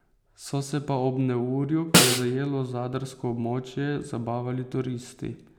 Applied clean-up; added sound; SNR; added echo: none; Snare drum; -4 dB; none.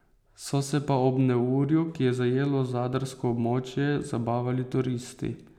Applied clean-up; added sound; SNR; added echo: none; none; none; none.